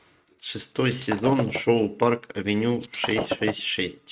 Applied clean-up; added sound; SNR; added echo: neural mask model RNNoise.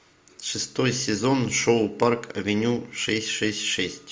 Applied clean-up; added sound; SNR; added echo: none; none; none; none.